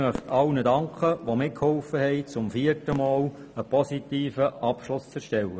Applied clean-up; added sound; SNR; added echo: none; Fireworks; 20 dB; none.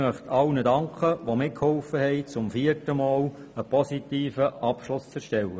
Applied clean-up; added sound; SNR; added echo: none; none; none; none.